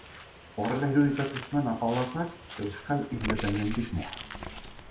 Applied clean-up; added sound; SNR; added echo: none; Bird; 10 dB; reverberation time 0.5 s.